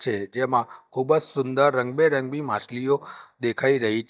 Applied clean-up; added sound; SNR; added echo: neural mask model DeepFilterNet 3.